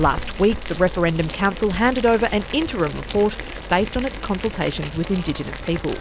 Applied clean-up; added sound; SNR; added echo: none; Boiling; 9 dB; none.